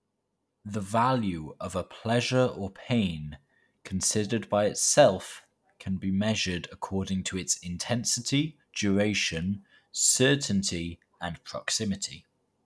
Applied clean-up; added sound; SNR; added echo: none; none; none; none.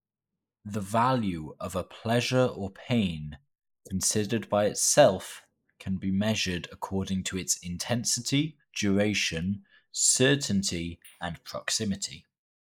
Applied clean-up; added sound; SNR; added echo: neural mask model Resemble Enhance denoiser.